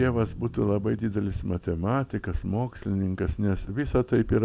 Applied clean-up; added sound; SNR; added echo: none; Bowed string instrument; 18 dB; none.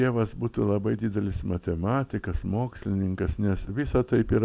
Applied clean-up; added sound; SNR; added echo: none; none; none; none.